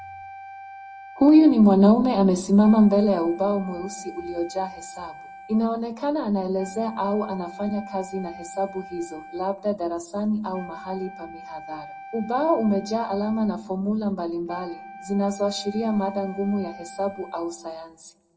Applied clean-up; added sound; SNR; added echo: none; Wind instrument, woodwind instrument; 18 dB; reverberation time 0.5 s.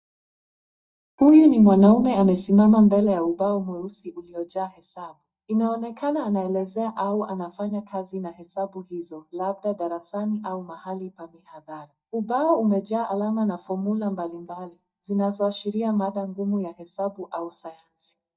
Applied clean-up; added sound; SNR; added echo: neural mask model DeepFilterNet 3.